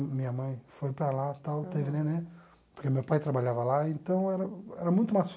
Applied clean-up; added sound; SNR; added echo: none; none; none; none.